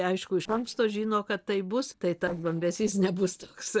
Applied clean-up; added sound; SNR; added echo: neural separator model SepFormer DNS4.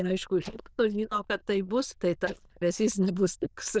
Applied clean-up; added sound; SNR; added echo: neural diffusion model UNIVERSE++.